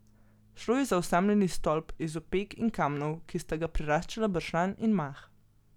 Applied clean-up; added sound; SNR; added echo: none; none; none; none.